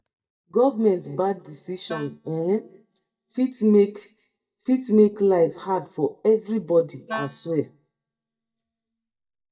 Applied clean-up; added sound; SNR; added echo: neural mask model DeepFilterNet 3.